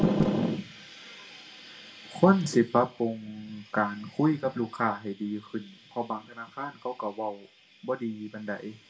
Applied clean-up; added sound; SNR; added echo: none; none; none; reverberation time 0.2 s.